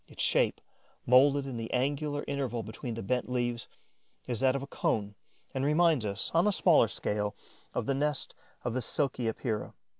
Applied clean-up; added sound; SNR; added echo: none; none; none; none.